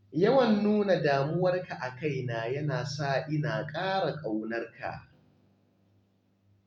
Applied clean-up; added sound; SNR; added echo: none; none; none; none.